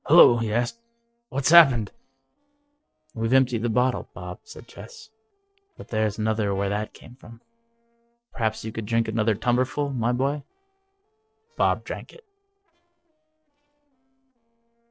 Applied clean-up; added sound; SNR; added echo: neural separator model SepFormer DNS4.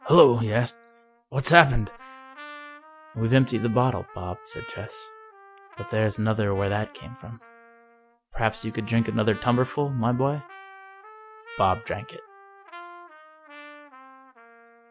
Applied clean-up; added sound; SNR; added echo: none; Trumpet; 19 dB; none.